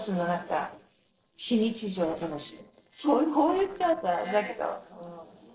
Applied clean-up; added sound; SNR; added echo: neural separator model SepFormer DNS4.